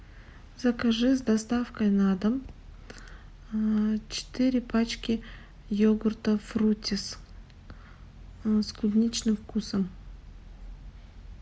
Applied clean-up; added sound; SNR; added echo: none; none; none; none.